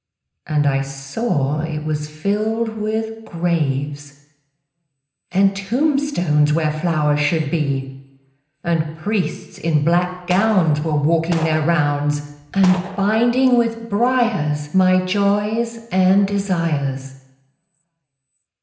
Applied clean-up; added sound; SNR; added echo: none; Gunshot, gunfire; 15 dB; reverberation time 0.9 s.